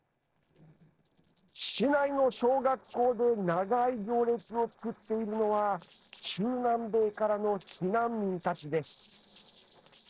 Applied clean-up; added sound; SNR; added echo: neural separator model SepFormer DNS4.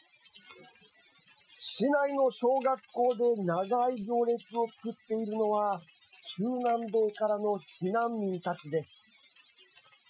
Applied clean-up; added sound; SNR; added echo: classical method Wiener filter.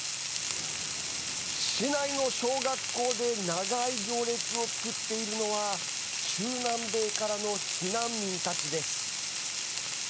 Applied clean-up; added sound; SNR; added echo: none; Frying (food); 0 dB; none.